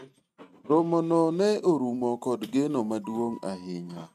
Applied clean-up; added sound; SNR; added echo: neural mask model RNNoise.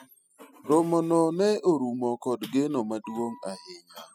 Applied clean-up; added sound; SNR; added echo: classical method spectral subtraction.